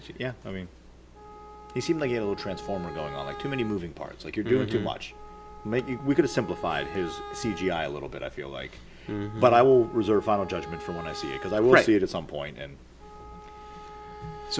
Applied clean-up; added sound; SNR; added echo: none; Wind instrument, woodwind instrument; 16 dB; none.